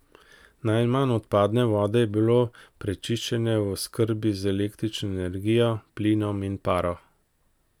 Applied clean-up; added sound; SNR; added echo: none; none; none; none.